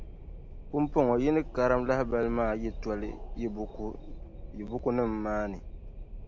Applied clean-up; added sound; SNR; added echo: none; Wind; 10 dB; none.